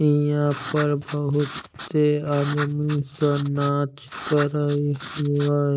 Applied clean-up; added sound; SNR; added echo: neural mask model Resemble Enhance denoiser.